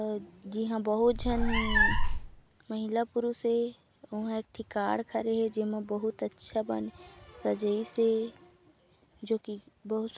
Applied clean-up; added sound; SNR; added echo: none; Meow; -5 dB; none.